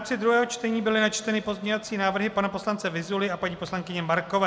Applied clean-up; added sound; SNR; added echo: none; none; none; none.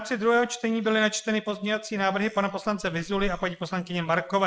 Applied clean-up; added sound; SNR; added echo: neural mask model Resemble Enhance denoiser.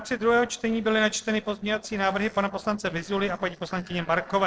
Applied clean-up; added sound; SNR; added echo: neural separator model SepFormer DNS4.